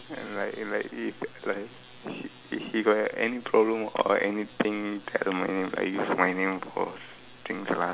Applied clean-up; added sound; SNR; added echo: none; none; none; none.